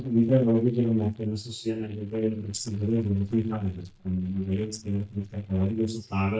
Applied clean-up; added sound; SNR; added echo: neural mask model DeepFilterNet 3.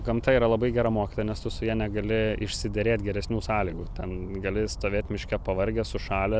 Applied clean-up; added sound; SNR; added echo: none; none; none; none.